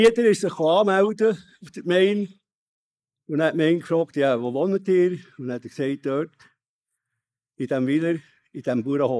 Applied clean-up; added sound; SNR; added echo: neural mask model Resemble Enhance denoiser.